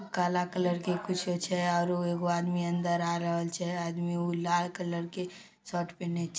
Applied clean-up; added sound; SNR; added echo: none; none; none; none.